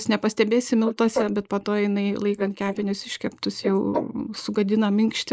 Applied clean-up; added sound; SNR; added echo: neural mask model Resemble Enhance denoiser.